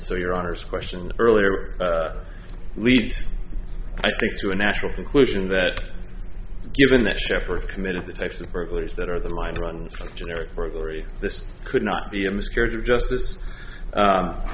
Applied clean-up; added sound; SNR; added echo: none; none; none; none.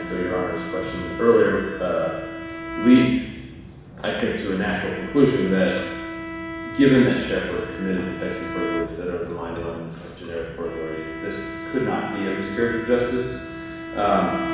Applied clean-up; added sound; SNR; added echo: none; Bowed string instrument; 10 dB; reverberation time 1.1 s.